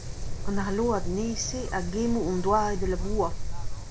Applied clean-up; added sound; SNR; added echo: none; Wind; 1 dB; none.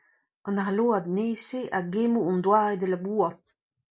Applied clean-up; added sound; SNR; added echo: none; none; none; none.